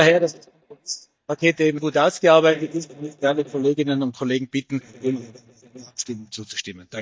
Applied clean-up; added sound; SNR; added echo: neural mask model DeepFilterNet 3.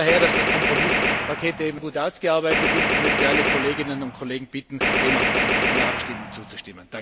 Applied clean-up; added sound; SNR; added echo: none; Gunshot, gunfire; -4 dB; none.